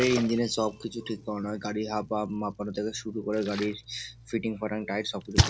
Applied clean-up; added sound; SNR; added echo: none; Splash, splatter; 5 dB; none.